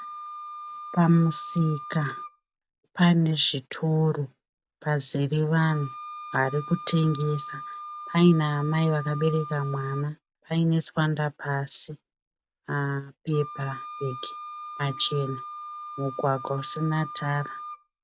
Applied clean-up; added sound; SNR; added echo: none; Wind instrument, woodwind instrument; 14 dB; none.